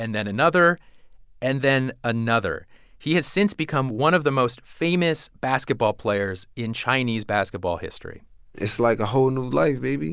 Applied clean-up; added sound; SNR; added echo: none; none; none; none.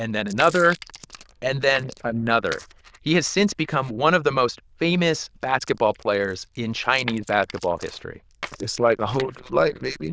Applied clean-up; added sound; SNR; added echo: neural diffusion model UNIVERSE++.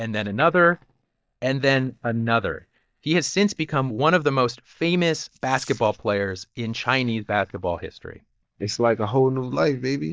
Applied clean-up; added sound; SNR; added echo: neural mask model DeepFilterNet 3.